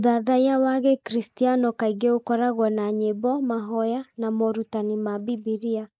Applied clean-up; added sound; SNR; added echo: neural mask model Resemble Enhance denoiser.